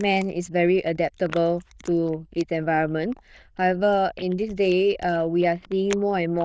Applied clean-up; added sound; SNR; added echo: neural diffusion model UNIVERSE++.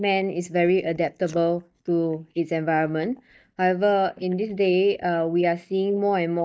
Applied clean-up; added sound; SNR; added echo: neural mask model DeepFilterNet 3.